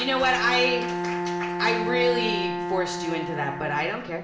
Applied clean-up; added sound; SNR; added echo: none; Bowed string instrument; 3 dB; reverberation time 0.7 s.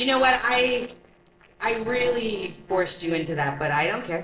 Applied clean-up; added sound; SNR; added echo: neural separator model SepFormer DNS4.